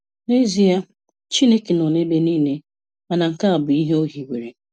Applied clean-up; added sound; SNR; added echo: none; none; none; none.